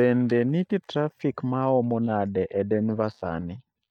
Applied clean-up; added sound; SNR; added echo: neural mask model DeepFilterNet 3.